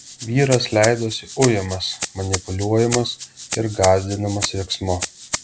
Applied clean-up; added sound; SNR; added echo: none; Rattle (instrument); 9 dB; none.